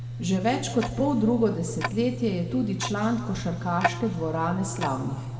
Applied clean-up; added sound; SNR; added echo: none; Tick-tock; 6 dB; reverberation time 1.6 s.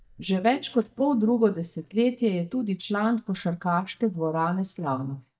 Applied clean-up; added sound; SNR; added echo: neural mask model DeepFilterNet 3.